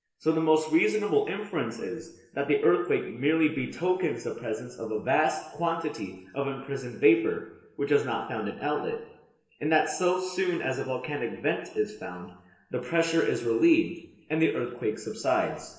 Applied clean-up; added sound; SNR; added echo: none; none; none; reverberation time 0.8 s.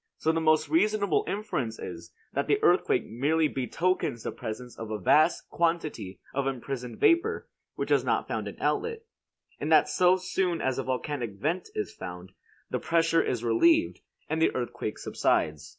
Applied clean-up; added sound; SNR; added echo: none; none; none; none.